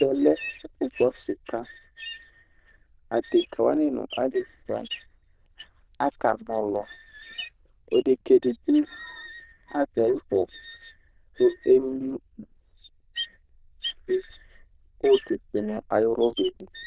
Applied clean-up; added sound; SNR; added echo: neural diffusion model UNIVERSE++.